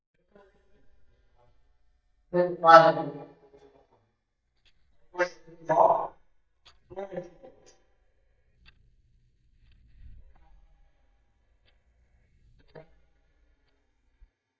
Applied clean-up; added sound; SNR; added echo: neural mask model DeepFilterNet 3.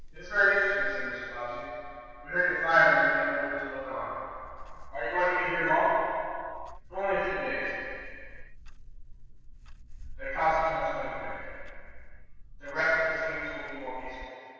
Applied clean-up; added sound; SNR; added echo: none; Clock; 13 dB; reverberation time 2.2 s.